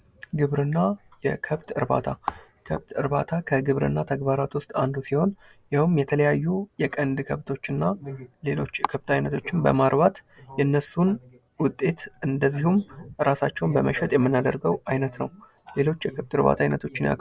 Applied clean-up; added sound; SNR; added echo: none; none; none; none.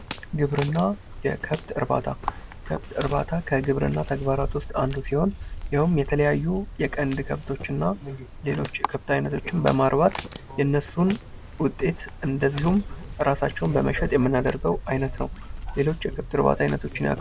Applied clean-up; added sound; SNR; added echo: none; Walk, footsteps; 10 dB; none.